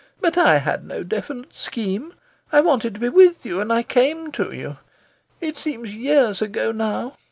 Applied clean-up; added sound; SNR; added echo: none; none; none; none.